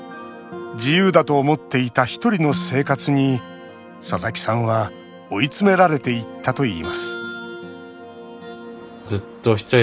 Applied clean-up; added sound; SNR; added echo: none; none; none; none.